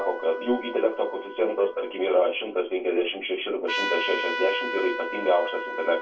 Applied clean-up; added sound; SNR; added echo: none; Trumpet; 7 dB; reverberation time 0.2 s.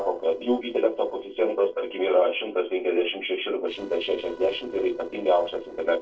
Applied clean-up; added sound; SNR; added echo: neural separator model SepFormer DNS4.